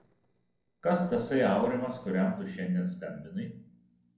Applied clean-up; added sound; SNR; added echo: neural separator model SepFormer DNS4.